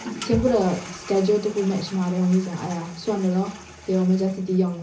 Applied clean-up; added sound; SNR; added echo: none; Toilet flush; 16 dB; reverberation time 0.5 s.